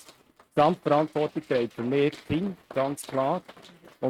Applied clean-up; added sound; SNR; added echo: neural mask model RNNoise.